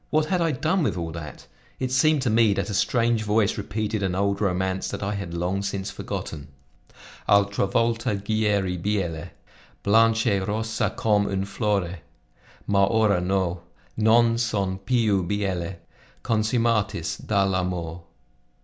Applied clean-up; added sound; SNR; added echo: none; none; none; none.